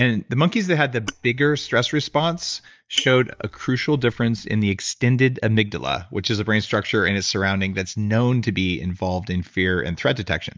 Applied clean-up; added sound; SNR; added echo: neural mask model DeepFilterNet 3.